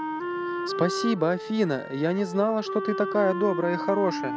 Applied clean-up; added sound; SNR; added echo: none; Wind instrument, woodwind instrument; 5 dB; none.